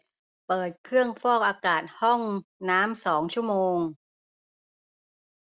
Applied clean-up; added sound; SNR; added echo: none; none; none; none.